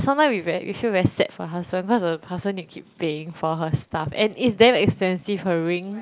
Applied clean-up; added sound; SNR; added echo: none; none; none; none.